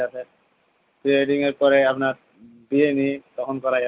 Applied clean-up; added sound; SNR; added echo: none; none; none; none.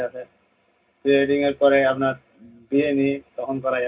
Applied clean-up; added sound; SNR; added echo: none; none; none; reverberation time 0.4 s.